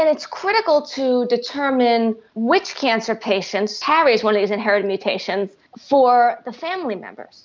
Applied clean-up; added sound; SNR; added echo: none; none; none; none.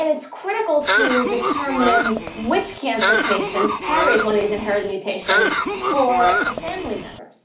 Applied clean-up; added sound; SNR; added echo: none; Cough; -1 dB; reverberation time 0.4 s.